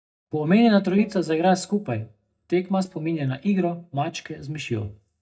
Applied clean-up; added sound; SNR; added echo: neural mask model DeepFilterNet 3.